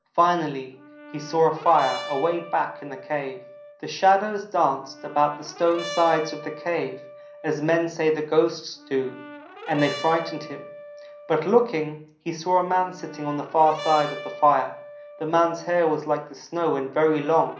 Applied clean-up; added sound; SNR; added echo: none; Brass instrument; 15 dB; reverberation time 0.6 s.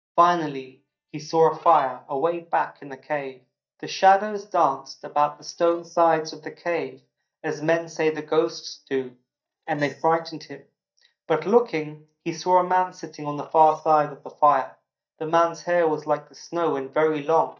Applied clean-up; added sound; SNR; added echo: neural mask model DeepFilterNet 3.